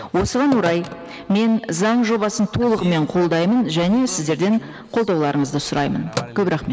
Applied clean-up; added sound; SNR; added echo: none; Telephone; 16 dB; none.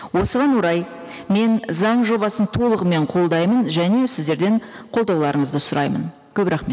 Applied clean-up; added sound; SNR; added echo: none; none; none; none.